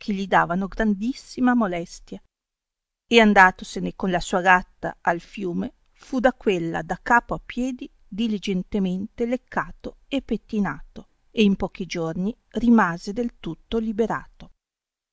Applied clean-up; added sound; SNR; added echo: none; none; none; none.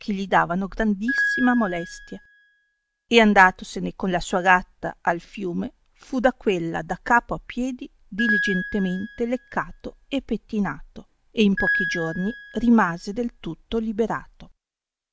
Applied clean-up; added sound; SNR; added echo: none; Piano; 6 dB; none.